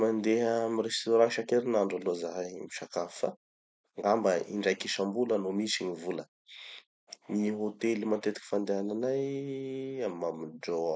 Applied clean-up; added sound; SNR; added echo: none; none; none; none.